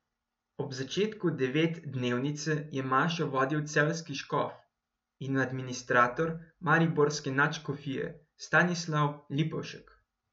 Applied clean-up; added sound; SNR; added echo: none; none; none; none.